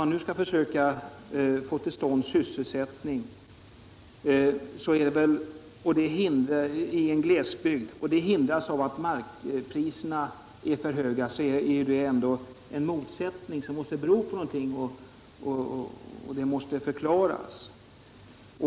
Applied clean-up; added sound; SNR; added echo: none; none; none; none.